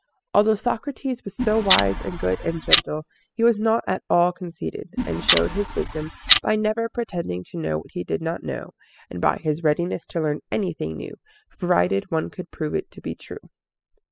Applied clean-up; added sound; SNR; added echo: classical method spectral subtraction.